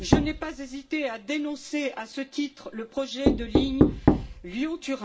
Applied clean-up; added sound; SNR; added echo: none; Knock; -4 dB; reverberation time 0.2 s.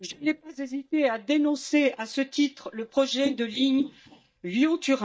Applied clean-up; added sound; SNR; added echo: neural mask model DeepFilterNet 3.